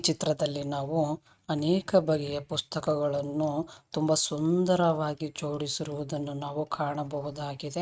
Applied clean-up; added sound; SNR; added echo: neural mask model RNNoise.